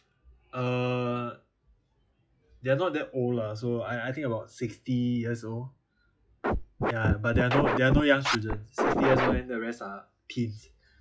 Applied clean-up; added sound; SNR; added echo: classical method log-MMSE.